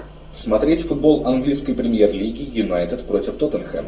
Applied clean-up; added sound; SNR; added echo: none; none; none; reverberation time 0.2 s.